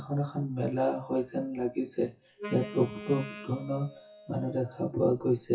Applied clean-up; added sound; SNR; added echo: classical method WPE with log-MMSE.